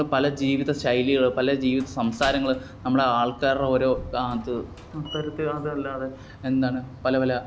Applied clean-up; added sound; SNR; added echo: none; Slam; 17 dB; none.